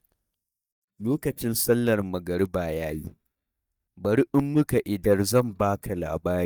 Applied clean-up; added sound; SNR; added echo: neural mask model DeepFilterNet 3.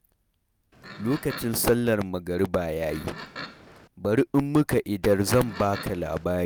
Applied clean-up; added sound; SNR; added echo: none; Livestock, farm animals, working animals; 15 dB; none.